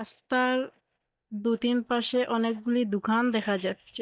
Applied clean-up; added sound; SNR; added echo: neural mask model DeepFilterNet 3.